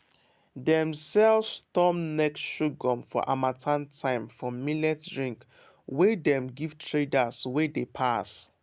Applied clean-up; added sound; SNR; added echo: none; none; none; none.